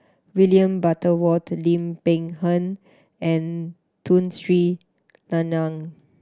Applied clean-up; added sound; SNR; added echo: none; none; none; none.